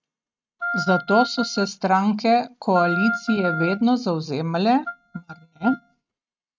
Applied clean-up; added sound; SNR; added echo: neural mask model RNNoise.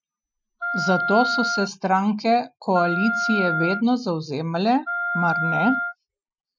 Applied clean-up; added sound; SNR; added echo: classical method Wiener filter.